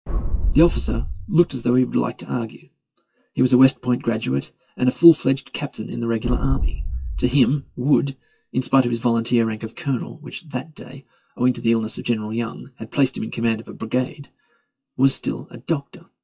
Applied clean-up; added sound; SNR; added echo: classical method WPE with log-MMSE.